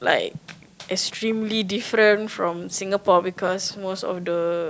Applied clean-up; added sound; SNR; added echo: none; none; none; none.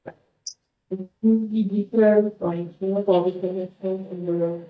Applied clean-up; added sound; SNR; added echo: neural mask model DeepFilterNet 3.